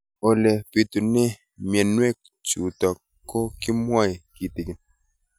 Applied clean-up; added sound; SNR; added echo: none; none; none; none.